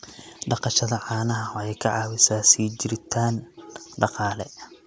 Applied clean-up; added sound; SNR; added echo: none; none; none; none.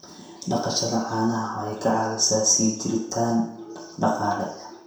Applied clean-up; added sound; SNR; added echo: none; none; none; reverberation time 0.7 s.